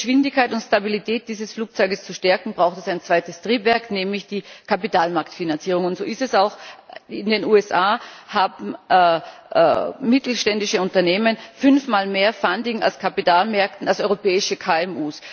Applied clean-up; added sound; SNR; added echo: none; none; none; none.